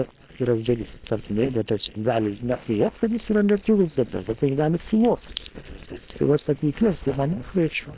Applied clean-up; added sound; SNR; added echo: neural separator model SepFormer WHAM!.